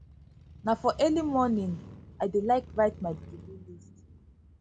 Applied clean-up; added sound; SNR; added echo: none; Motorcycle / Crow; 17 dB; none.